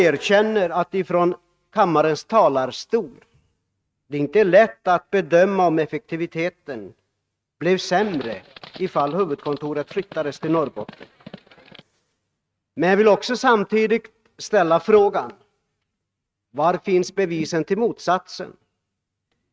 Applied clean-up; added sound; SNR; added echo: neural mask model RNNoise.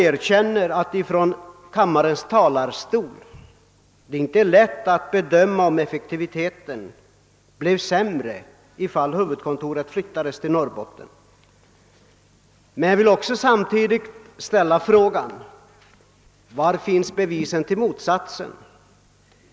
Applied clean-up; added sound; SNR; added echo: none; none; none; none.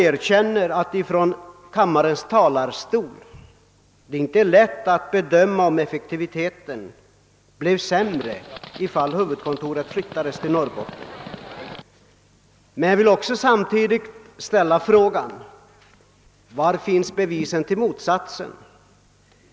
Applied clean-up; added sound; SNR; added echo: none; Livestock, farm animals, working animals; 17 dB; none.